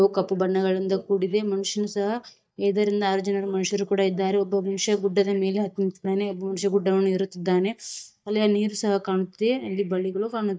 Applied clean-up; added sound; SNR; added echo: neural mask model DeepFilterNet 3.